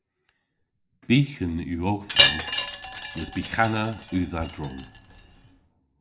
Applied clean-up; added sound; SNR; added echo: none; Wind chime; -1 dB; reverberation time 1.4 s.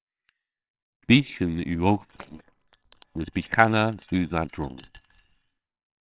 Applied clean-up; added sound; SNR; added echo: neural separator model SepFormer WHAMR!.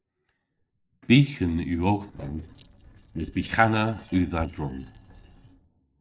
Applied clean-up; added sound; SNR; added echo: neural separator model SepFormer DNS4.